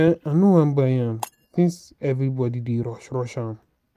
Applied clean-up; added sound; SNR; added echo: neural mask model RNNoise.